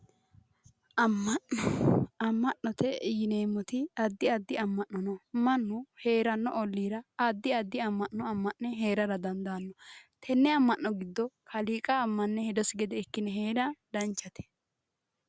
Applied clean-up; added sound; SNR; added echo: none; none; none; none.